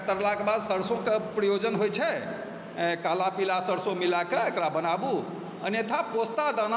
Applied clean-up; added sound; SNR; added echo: none; none; none; none.